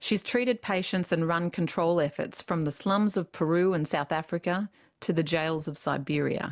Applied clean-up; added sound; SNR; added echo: none; none; none; none.